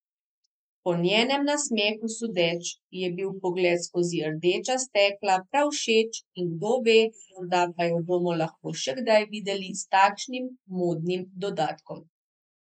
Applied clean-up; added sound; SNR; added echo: neural mask model Resemble Enhance denoiser.